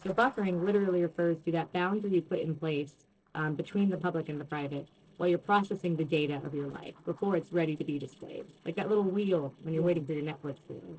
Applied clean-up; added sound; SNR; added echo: neural separator model SepFormer DNS4.